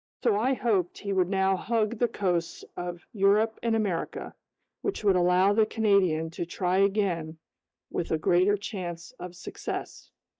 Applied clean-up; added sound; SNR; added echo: neural mask model DeepFilterNet 3.